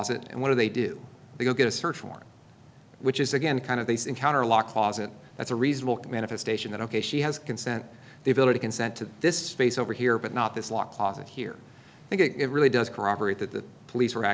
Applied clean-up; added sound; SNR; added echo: none; none; none; none.